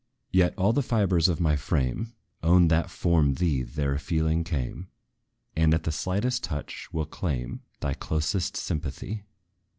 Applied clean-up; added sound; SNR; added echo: none; none; none; none.